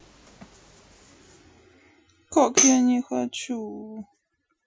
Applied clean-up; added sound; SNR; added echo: classical method Wiener filter.